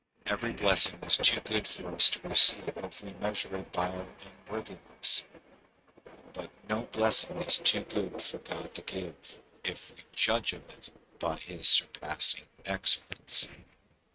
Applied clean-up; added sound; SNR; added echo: neural mask model RNNoise.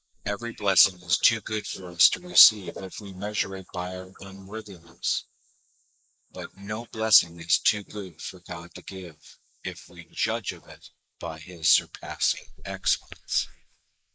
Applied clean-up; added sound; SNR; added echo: neural mask model Resemble Enhance denoiser.